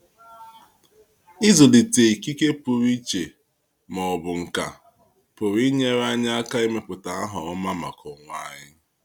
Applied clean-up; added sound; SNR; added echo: none; none; none; none.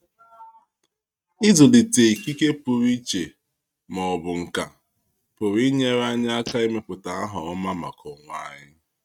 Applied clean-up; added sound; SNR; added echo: neural mask model RNNoise.